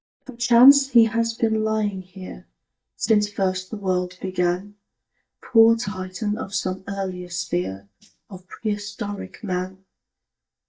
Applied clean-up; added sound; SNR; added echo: neural mask model DeepFilterNet 3.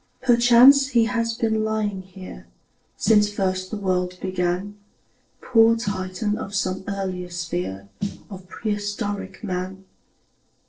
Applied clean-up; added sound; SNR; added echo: neural separator model SepFormer DNS4.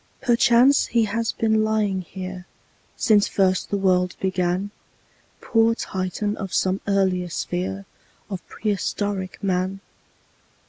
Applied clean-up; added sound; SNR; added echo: none; none; none; none.